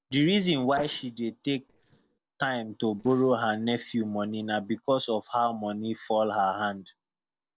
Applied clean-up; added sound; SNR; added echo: neural separator model SepFormer DNS4.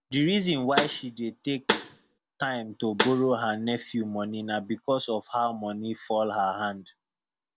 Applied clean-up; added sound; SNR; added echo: none; Snare drum; 1 dB; none.